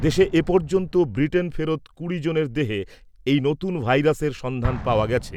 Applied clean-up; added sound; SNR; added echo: none; Explosion; 14 dB; none.